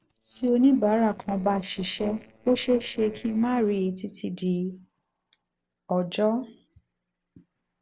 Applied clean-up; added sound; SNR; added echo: neural separator model SepFormer DNS4.